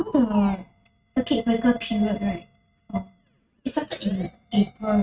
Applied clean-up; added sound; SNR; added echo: neural mask model RNNoise.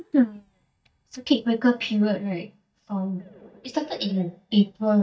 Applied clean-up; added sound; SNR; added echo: neural mask model DeepFilterNet 3.